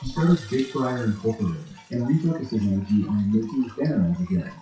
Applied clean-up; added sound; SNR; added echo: classical method WPE with log-MMSE.